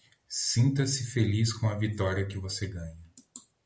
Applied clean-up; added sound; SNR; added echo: none; none; none; none.